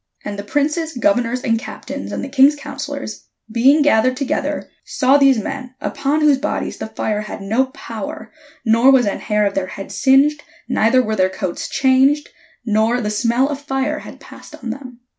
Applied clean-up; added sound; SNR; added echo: none; none; none; none.